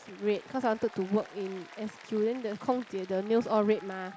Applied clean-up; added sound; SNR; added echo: none; Applause; 19 dB; none.